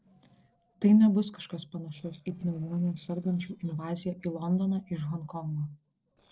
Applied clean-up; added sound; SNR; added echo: neural separator model SepFormer DNS4.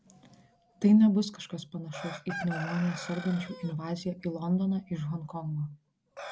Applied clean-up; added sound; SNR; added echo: none; Chicken, rooster; 16 dB; none.